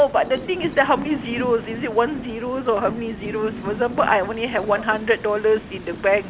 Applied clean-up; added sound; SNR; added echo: none; Train; 12 dB; none.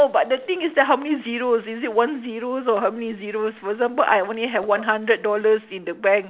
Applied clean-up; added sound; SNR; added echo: none; none; none; none.